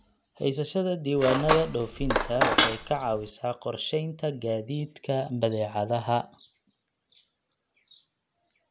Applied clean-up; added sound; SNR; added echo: none; Cutlery, silverware; -3 dB; none.